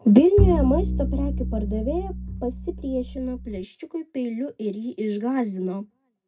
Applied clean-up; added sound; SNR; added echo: none; Bowed string instrument; 1 dB; reverberation time 0.2 s.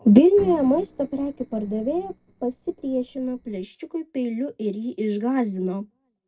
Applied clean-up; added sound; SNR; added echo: neural separator model SepFormer DNS4.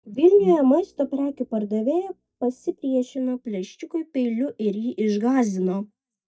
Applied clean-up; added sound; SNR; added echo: neural mask model DeepFilterNet 3.